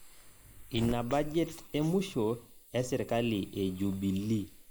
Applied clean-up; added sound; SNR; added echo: neural mask model Resemble Enhance denoiser.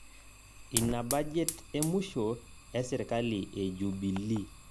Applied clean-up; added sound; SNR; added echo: none; Fire; 3 dB; none.